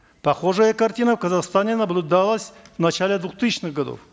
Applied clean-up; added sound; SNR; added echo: none; none; none; none.